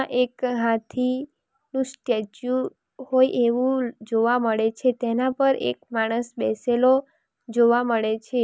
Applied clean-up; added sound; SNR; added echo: none; none; none; none.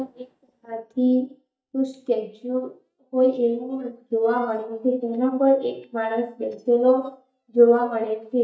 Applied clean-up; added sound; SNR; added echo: neural mask model DeepFilterNet 3.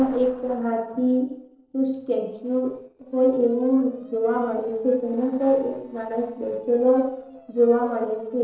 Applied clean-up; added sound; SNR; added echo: neural separator model SepFormer DNS4.